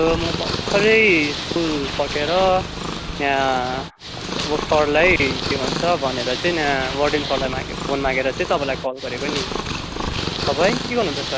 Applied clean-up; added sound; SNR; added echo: none; Purr; 5 dB; none.